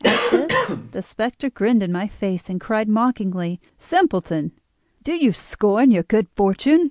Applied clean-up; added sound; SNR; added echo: none; Cough; 0 dB; none.